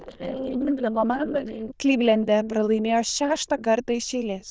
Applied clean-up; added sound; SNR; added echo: neural diffusion model UNIVERSE++.